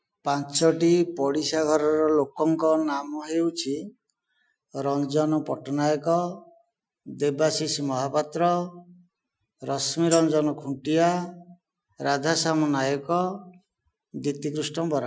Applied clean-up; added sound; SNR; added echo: classical method Wiener filter.